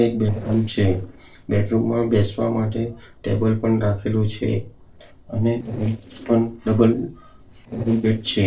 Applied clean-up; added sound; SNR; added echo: neural separator model SepFormer DNS4.